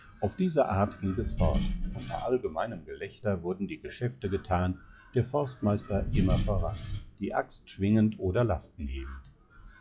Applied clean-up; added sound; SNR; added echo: classical method log-MMSE.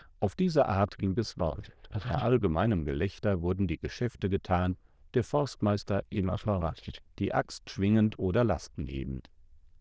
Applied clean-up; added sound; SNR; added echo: neural diffusion model UNIVERSE++.